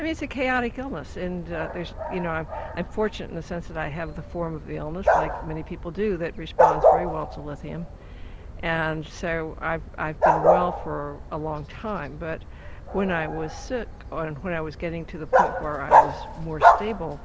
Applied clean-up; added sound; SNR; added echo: none; Bark; -4 dB; none.